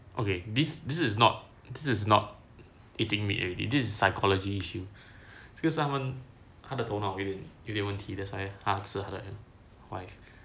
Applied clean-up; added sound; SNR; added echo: none; none; none; none.